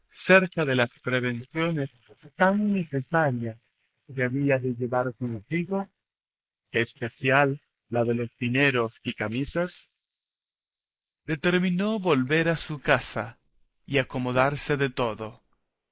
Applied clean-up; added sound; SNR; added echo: neural mask model Resemble Enhance denoiser.